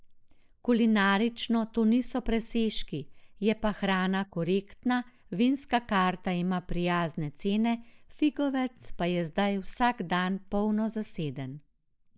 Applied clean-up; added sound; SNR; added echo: neural mask model Resemble Enhance denoiser.